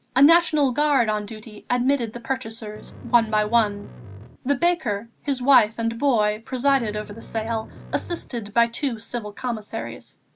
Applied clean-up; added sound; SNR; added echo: none; Bass guitar; 16 dB; none.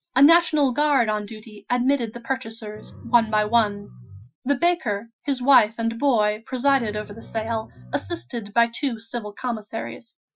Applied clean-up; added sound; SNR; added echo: classical method Wiener filter.